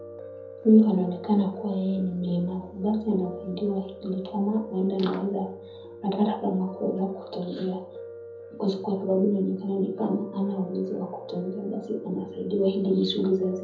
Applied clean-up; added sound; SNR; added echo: none; Piano; 15 dB; reverberation time 0.6 s.